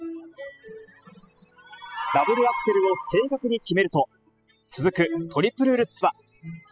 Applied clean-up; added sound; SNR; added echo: classical method spectral subtraction.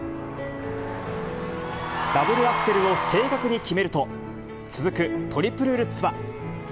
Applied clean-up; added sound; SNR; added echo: none; Car passing by; 19 dB; none.